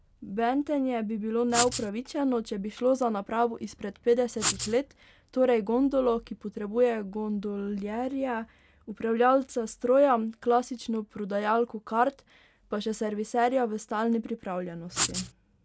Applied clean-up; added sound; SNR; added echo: none; Writing; 4 dB; none.